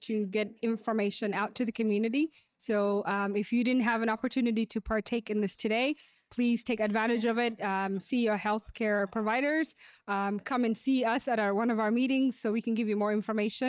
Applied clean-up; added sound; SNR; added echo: neural mask model DeepFilterNet 3.